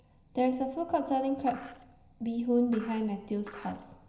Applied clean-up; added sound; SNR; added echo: none; Skateboard; 19 dB; reverberation time 0.9 s.